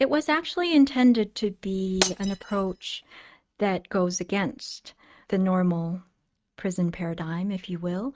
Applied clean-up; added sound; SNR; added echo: neural mask model RNNoise.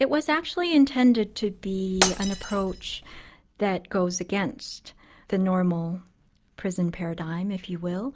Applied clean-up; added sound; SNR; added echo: none; Shatter; 6 dB; none.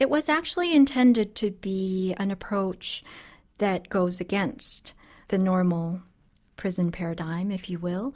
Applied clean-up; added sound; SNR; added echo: none; none; none; none.